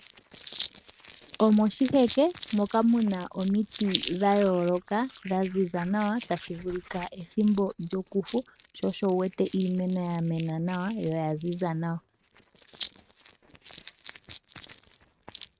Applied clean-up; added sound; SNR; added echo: neural mask model RNNoise.